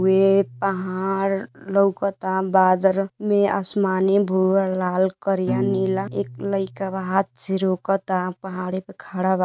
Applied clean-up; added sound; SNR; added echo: neural mask model RNNoise.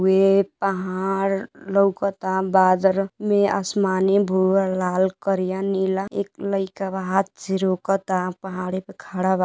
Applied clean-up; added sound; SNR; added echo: none; none; none; none.